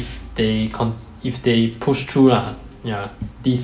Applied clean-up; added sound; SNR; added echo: none; none; none; reverberation time 0.5 s.